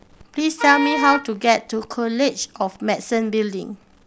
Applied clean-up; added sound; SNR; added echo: none; Wind instrument, woodwind instrument; 5 dB; none.